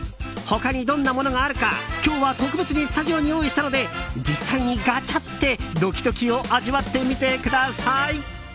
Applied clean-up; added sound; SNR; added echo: none; none; none; none.